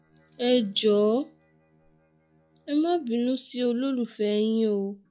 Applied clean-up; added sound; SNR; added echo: classical method log-MMSE.